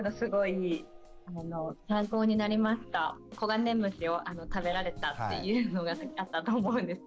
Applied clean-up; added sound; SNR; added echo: none; Dog; 16 dB; none.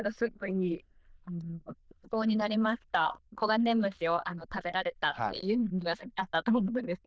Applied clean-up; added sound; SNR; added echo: neural diffusion model UNIVERSE++.